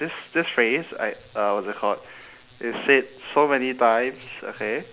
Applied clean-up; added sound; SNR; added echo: none; none; none; none.